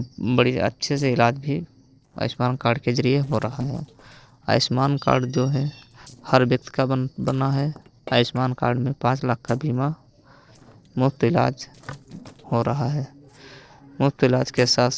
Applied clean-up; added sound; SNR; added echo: neural separator model SepFormer DNS4.